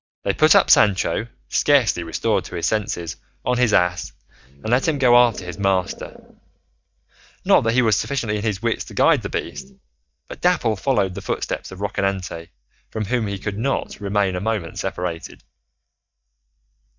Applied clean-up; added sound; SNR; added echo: neural mask model DeepFilterNet 3.